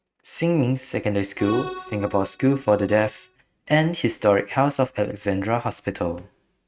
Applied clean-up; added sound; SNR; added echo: neural mask model RNNoise.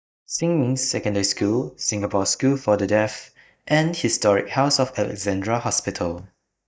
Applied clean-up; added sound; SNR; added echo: neural mask model DeepFilterNet 3.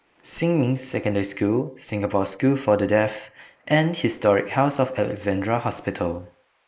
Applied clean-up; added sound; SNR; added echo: neural mask model Resemble Enhance denoiser.